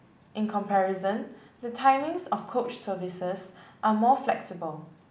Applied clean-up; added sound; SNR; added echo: none; none; none; none.